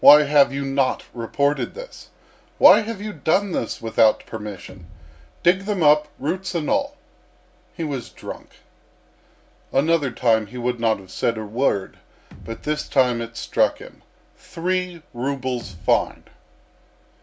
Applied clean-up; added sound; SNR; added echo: none; Bass drum; 20 dB; none.